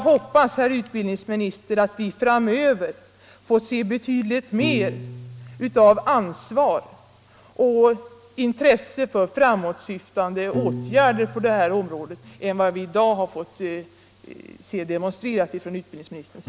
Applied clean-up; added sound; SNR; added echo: none; Piano; 16 dB; none.